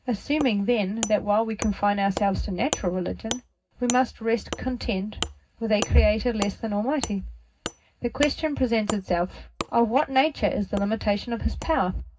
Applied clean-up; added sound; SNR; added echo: none; Wood; 13 dB; reverberation time 0.4 s.